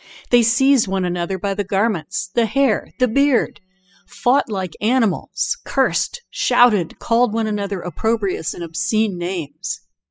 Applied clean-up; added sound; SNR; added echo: classical method spectral subtraction.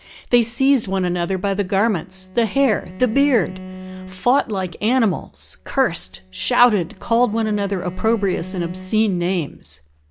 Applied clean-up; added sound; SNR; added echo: none; Bowed string instrument; 18 dB; none.